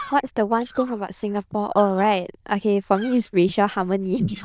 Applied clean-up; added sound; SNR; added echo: neural diffusion model UNIVERSE++.